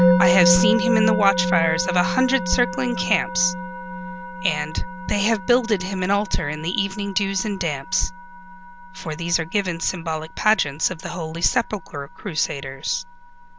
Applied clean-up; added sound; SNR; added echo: none; Musical instrument; 3 dB; none.